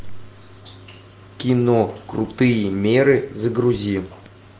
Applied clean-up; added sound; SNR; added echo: none; none; none; none.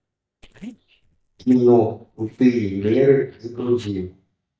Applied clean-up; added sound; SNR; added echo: neural mask model DeepFilterNet 3.